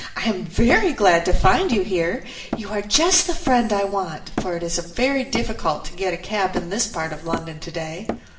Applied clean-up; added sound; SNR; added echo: none; Hammer; 14 dB; reverberation time 1.1 s.